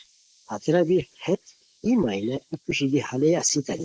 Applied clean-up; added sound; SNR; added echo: neural mask model Resemble Enhance denoiser.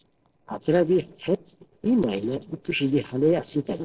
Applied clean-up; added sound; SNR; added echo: neural separator model SepFormer DNS4.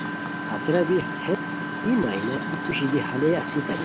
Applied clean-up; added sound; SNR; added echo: none; Engine; 4 dB; none.